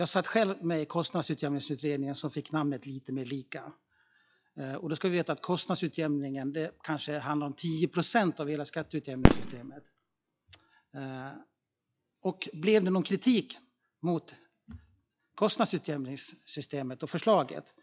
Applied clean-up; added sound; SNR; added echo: classical method log-MMSE.